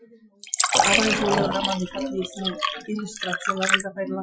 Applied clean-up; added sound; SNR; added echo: classical method Wiener filter.